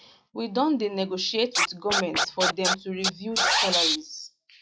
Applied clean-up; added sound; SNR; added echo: classical method log-MMSE.